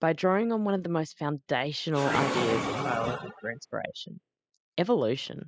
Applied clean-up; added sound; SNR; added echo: classical method spectral subtraction.